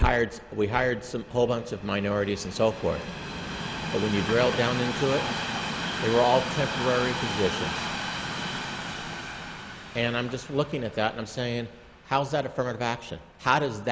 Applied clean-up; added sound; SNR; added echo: none; Train; 6 dB; none.